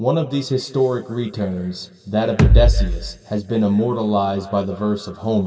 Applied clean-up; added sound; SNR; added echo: none; Bass drum; -4 dB; reverberation time 2.0 s.